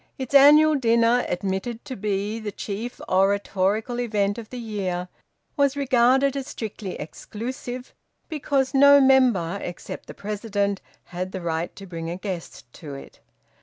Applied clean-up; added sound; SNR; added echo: none; none; none; none.